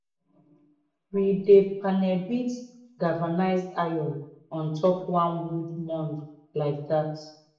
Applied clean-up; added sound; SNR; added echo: none; none; none; reverberation time 0.7 s.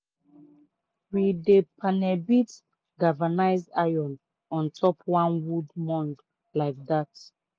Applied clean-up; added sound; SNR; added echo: none; none; none; none.